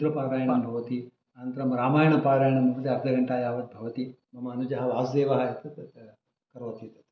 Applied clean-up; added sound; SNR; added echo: none; none; none; none.